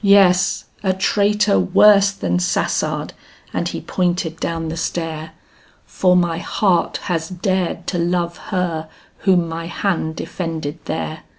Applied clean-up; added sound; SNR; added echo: none; none; none; none.